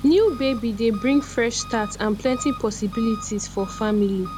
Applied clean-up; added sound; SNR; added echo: none; Engine; 14 dB; none.